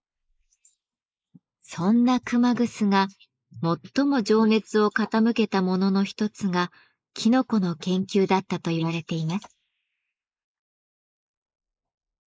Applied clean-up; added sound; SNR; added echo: neural mask model Resemble Enhance denoiser.